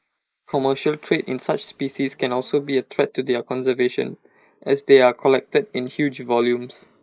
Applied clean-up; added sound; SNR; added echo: neural mask model Resemble Enhance denoiser.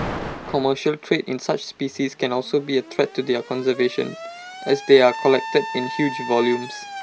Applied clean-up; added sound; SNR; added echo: none; Alarm; 12 dB; none.